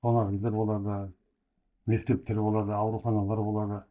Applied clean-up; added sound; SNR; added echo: neural mask model DeepFilterNet 3.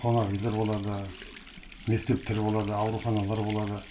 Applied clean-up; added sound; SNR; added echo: none; Water tap, faucet; 17 dB; reverberation time 0.2 s.